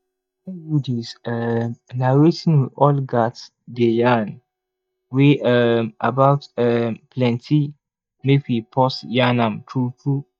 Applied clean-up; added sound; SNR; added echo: neural mask model DeepFilterNet 3.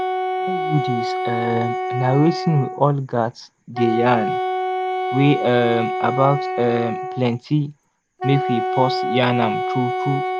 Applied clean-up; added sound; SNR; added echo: none; Wind instrument, woodwind instrument; 3 dB; none.